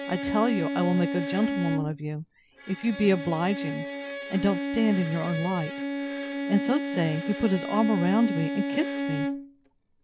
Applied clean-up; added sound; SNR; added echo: none; Bowed string instrument; 4 dB; none.